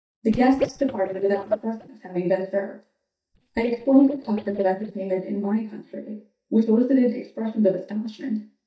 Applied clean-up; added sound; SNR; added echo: neural mask model DeepFilterNet 3.